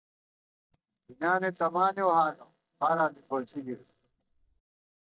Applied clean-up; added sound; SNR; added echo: neural mask model DeepFilterNet 3.